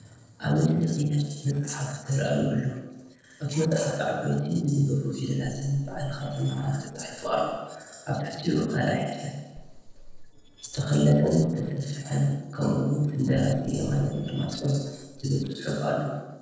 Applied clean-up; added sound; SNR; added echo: neural separator model SepFormer DNS4.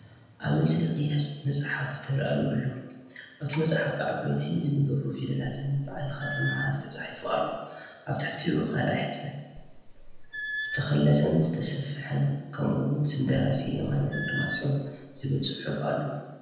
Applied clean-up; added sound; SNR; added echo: none; Squeak / Screech; 11 dB; reverberation time 1.0 s.